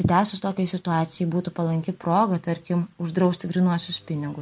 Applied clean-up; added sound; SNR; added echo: none; none; none; none.